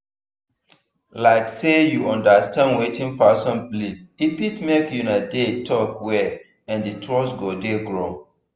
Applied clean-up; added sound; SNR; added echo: none; none; none; none.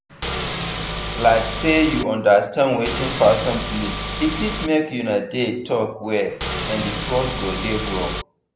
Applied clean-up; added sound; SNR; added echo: none; Engine / Car; 5 dB; none.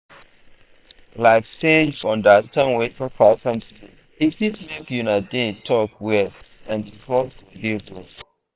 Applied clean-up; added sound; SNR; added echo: neural separator model SepFormer WHAM!.